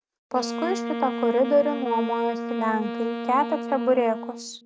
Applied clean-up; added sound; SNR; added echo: neural mask model RNNoise.